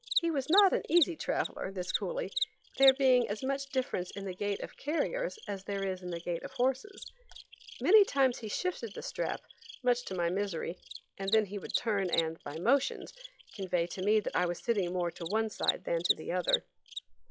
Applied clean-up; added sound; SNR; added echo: classical method log-MMSE.